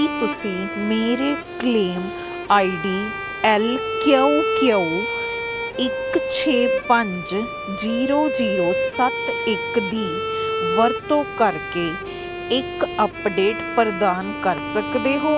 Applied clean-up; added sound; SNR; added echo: none; Bowed string instrument; 4 dB; none.